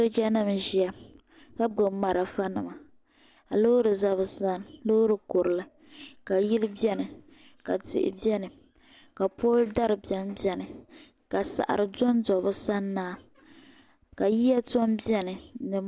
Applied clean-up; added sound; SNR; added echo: none; none; none; none.